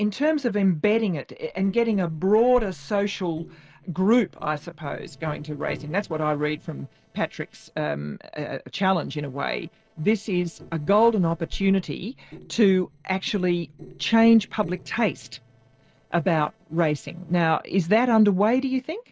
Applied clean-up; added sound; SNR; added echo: neural separator model SepFormer DNS4.